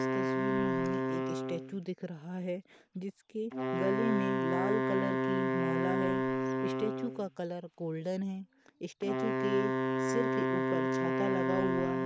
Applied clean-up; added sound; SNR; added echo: none; Wind instrument, woodwind instrument; -4 dB; none.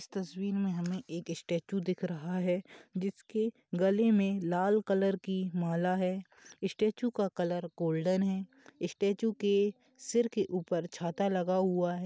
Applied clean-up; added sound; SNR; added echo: none; none; none; none.